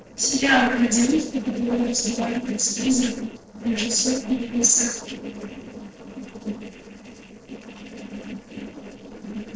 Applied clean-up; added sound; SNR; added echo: neural separator model SepFormer DNS4.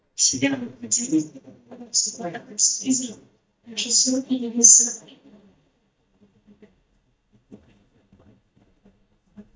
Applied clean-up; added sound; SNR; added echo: neural mask model DeepFilterNet 3.